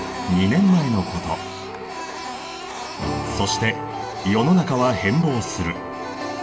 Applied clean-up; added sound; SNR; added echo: none; Printer; 10 dB; reverberation time 1.3 s.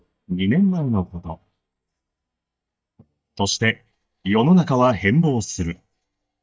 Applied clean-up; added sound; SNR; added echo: neural mask model DeepFilterNet 3.